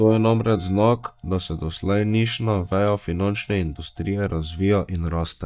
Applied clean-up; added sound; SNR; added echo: neural mask model DeepFilterNet 3.